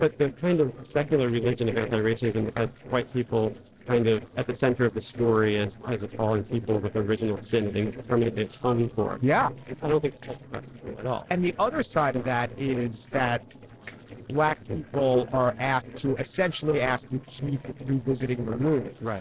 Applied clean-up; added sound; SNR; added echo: neural separator model SepFormer DNS4.